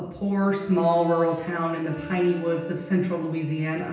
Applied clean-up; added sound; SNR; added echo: none; Brass instrument; 17 dB; reverberation time 0.9 s.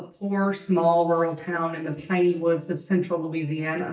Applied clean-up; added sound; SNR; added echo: neural mask model DeepFilterNet 3.